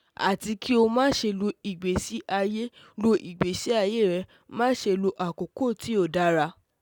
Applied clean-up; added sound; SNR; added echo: none; none; none; none.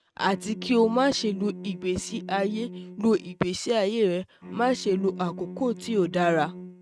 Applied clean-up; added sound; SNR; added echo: neural mask model RNNoise.